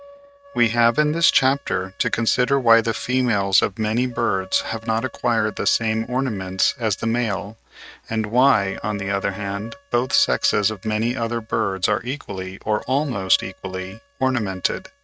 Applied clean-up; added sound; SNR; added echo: neural mask model RNNoise.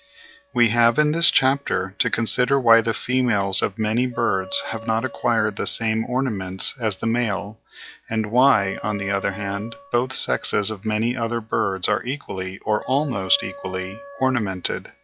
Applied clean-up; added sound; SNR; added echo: classical method log-MMSE.